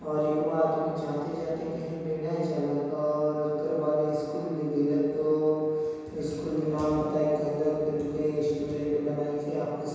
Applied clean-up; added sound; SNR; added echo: none; none; none; reverberation time 1.9 s.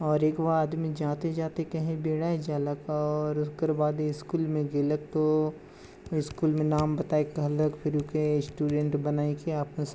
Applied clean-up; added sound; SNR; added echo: none; none; none; none.